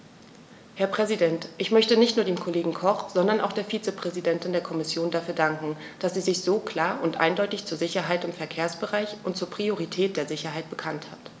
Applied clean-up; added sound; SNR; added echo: none; none; none; none.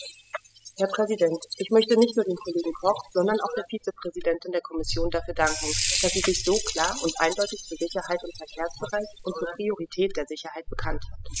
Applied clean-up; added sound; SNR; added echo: classical method spectral subtraction.